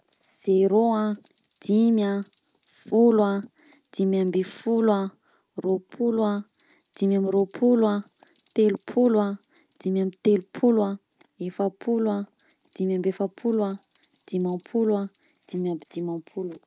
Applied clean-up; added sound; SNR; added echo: none; Bell; 12 dB; none.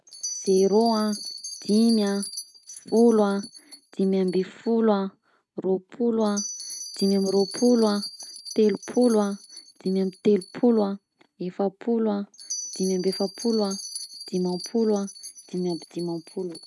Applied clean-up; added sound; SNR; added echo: neural mask model RNNoise.